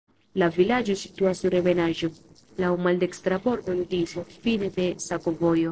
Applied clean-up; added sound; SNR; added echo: neural separator model SepFormer DNS4.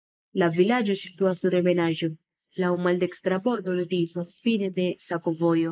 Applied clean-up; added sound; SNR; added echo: neural mask model Resemble Enhance denoiser.